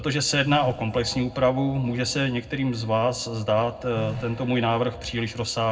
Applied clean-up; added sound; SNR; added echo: none; Telephone; 15 dB; reverberation time 0.3 s.